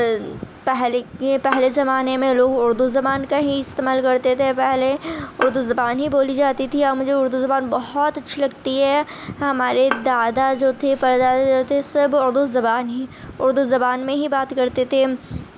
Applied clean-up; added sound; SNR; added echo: none; Bowed string instrument; 13 dB; none.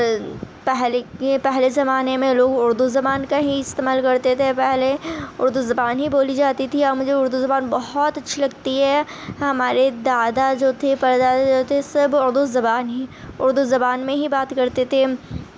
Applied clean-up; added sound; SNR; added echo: none; none; none; none.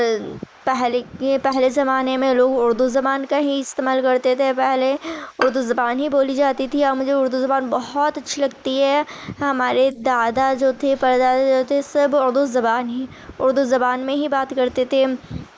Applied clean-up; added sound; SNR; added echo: neural mask model Resemble Enhance denoiser.